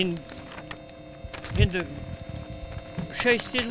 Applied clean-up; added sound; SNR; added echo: none; Harmonica; 17 dB; none.